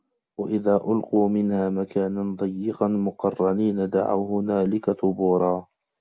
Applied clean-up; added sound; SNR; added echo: none; none; none; none.